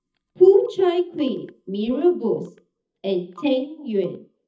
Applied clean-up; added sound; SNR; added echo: neural mask model DeepFilterNet 3.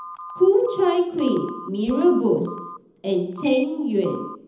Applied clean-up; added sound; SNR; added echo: none; Telephone; 17 dB; reverberation time 0.8 s.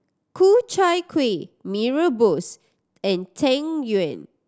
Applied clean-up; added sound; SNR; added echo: none; none; none; none.